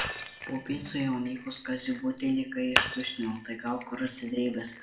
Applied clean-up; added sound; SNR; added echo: none; Shatter; 5 dB; reverberation time 0.4 s.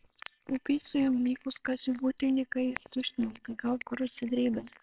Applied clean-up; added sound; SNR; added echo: neural separator model SepFormer WHAMR!.